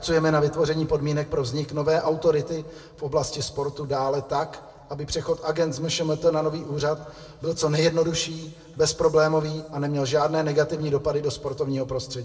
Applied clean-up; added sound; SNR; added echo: none; none; none; reverberation time 1.3 s.